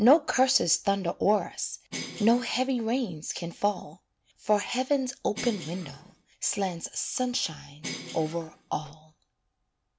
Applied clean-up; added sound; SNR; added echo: none; Bell; 12 dB; none.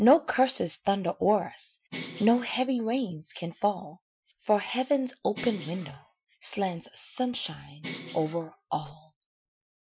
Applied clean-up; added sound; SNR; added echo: classical method Wiener filter.